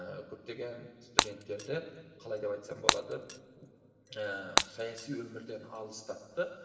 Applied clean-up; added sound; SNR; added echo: none; Shatter; -4 dB; reverberation time 2.6 s.